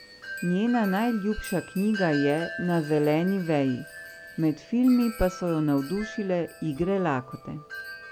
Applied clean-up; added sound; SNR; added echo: none; Wind chime; 14 dB; none.